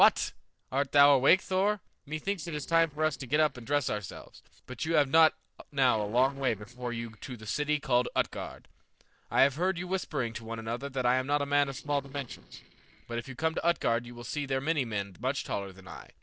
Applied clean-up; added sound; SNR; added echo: neural separator model SepFormer DNS4.